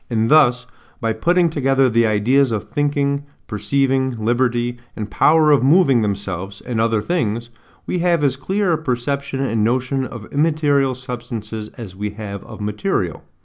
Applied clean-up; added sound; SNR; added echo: none; none; none; none.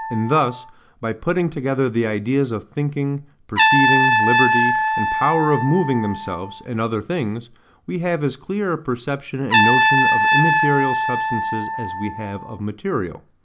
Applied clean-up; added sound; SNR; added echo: none; Trumpet; -1 dB; none.